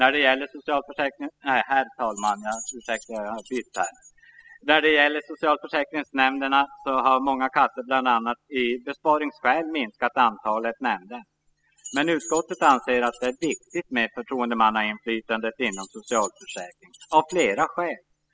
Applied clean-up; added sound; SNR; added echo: classical method spectral subtraction.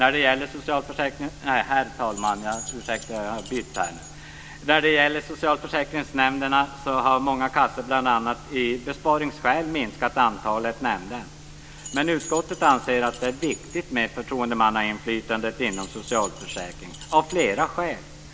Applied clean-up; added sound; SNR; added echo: none; Keys jangling; 16 dB; none.